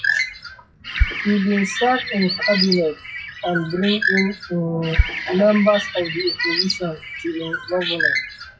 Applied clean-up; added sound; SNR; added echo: classical method WPE with log-MMSE.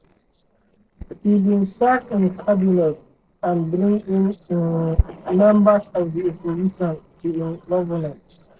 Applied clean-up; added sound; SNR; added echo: neural separator model SepFormer DNS4.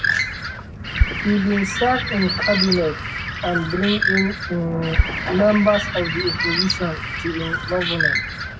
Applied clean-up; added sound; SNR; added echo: none; Bird; 1 dB; reverberation time 0.3 s.